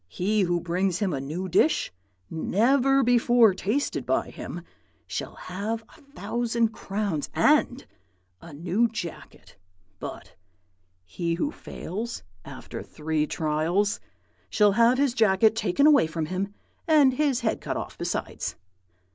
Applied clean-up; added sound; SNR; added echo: none; none; none; none.